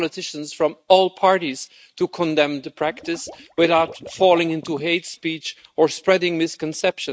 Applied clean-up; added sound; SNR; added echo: neural mask model RNNoise.